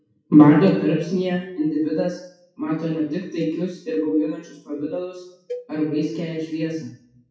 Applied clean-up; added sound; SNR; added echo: classical method WPE with log-MMSE.